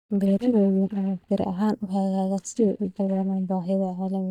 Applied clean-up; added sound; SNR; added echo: neural mask model DeepFilterNet 3.